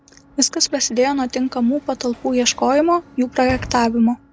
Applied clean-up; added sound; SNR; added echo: none; Sliding door / Slam; 19 dB; none.